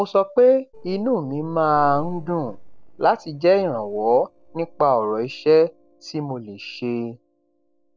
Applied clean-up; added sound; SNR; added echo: neural separator model SepFormer DNS4.